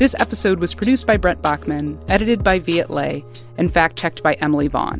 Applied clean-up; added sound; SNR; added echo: none; none; none; none.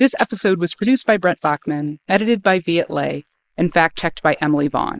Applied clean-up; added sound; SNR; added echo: neural mask model Resemble Enhance denoiser.